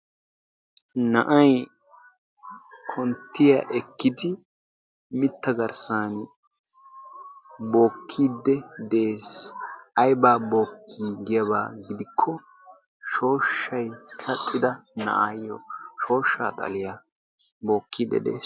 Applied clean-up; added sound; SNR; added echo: none; none; none; none.